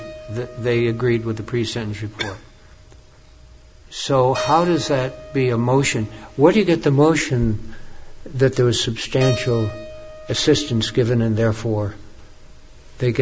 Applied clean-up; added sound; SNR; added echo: none; Keyboard (musical); 17 dB; none.